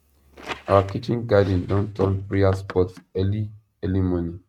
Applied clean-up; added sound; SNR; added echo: neural mask model RNNoise.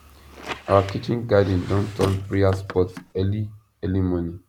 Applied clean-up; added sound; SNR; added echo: none; Squeak; 14 dB; none.